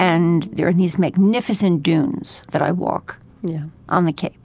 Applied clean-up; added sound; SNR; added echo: none; none; none; none.